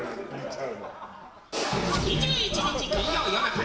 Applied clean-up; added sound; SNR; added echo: none; Crow; 11 dB; reverberation time 1.0 s.